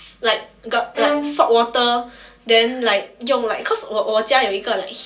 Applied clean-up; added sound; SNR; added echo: none; Bowed string instrument; 6 dB; reverberation time 0.2 s.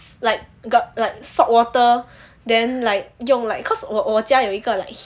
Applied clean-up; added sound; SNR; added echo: none; none; none; none.